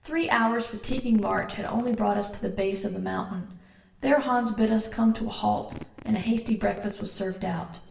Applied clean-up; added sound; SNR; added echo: none; Fart; 18 dB; reverberation time 0.9 s.